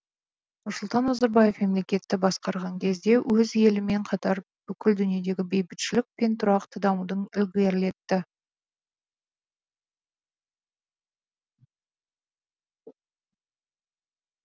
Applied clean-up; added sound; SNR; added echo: none; none; none; none.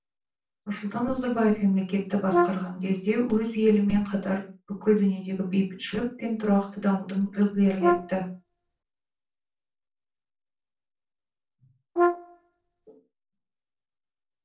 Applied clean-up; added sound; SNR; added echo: neural separator model SepFormer DNS4.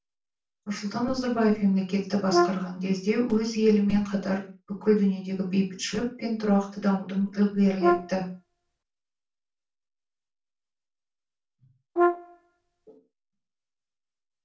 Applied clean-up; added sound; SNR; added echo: none; Brass instrument; 0 dB; reverberation time 0.3 s.